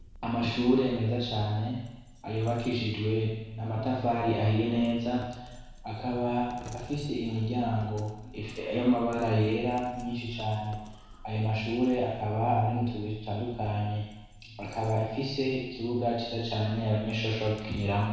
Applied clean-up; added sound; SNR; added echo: none; Coin (dropping); 19 dB; reverberation time 1.1 s.